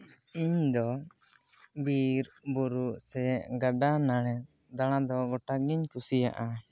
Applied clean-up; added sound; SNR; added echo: none; none; none; none.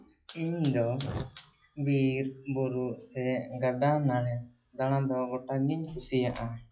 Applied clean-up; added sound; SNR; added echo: classical method WPE with log-MMSE.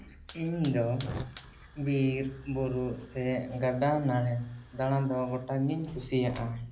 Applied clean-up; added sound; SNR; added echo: none; Hiss / Fire; 15 dB; reverberation time 0.5 s.